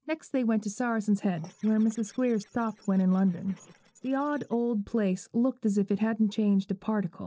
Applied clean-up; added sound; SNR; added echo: neural separator model SepFormer DNS4.